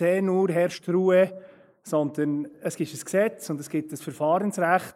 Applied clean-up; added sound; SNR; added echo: neural mask model Resemble Enhance denoiser.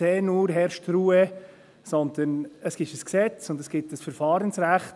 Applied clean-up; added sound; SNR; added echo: none; none; none; none.